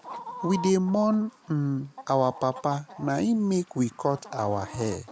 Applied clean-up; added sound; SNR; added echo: none; Chicken, rooster; 15 dB; none.